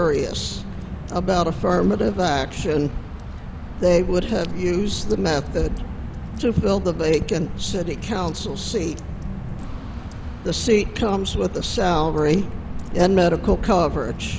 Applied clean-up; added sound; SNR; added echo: none; Drip / Water; 7 dB; none.